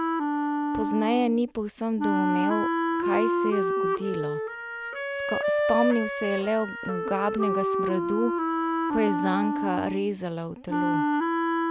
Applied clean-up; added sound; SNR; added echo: none; Wind instrument, woodwind instrument; -2 dB; none.